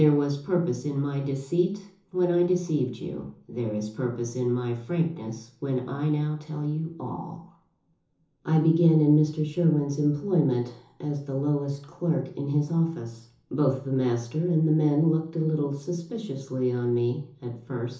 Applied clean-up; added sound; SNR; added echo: none; none; none; reverberation time 0.7 s.